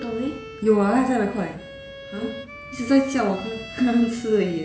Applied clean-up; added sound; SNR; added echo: none; Bowed string instrument; 16 dB; reverberation time 1.2 s.